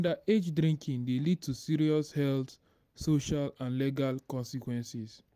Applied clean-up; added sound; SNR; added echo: none; none; none; none.